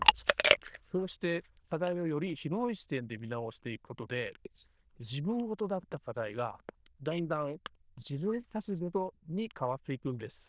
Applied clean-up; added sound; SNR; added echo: neural diffusion model UNIVERSE++.